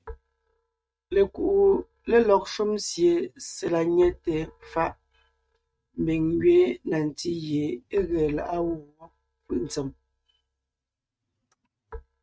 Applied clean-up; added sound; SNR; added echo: neural mask model RNNoise.